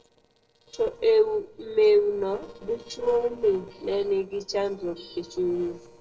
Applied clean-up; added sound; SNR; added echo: neural separator model SepFormer DNS4.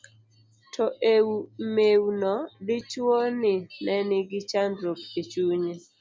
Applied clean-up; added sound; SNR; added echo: none; none; none; none.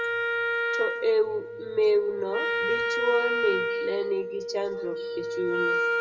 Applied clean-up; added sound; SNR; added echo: none; Wind instrument, woodwind instrument; 0 dB; reverberation time 1.5 s.